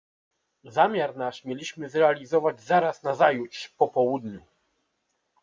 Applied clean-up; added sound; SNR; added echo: none; none; none; none.